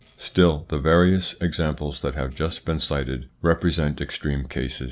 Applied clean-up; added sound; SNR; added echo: neural separator model SepFormer DNS4.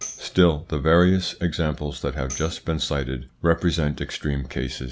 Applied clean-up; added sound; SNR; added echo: none; Tambourine; 19 dB; none.